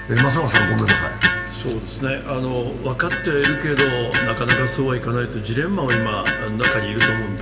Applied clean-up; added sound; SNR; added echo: none; Electric guitar; 1 dB; reverberation time 1.7 s.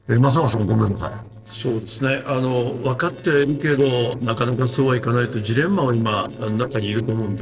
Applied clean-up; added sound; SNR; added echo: neural separator model SepFormer DNS4.